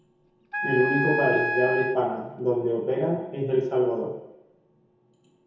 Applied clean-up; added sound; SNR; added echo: none; Wind instrument, woodwind instrument; 3 dB; reverberation time 1.0 s.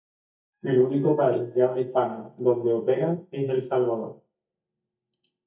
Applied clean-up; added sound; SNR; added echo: neural mask model DeepFilterNet 3.